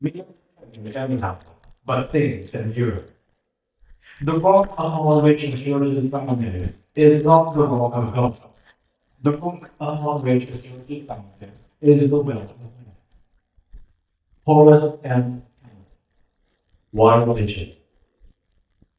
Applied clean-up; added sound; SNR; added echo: neural mask model DeepFilterNet 3.